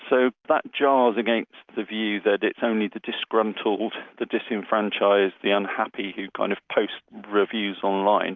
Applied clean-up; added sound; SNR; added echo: none; none; none; none.